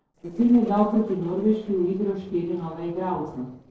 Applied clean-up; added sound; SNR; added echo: neural separator model SepFormer DNS4.